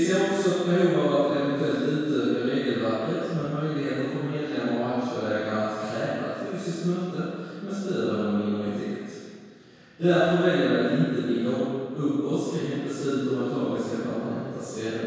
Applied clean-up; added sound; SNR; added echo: none; none; none; reverberation time 2.0 s.